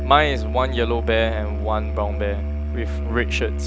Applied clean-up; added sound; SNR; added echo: none; Musical instrument; 1 dB; none.